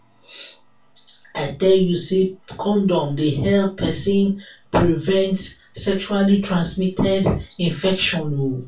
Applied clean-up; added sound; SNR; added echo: none; none; none; reverberation time 0.2 s.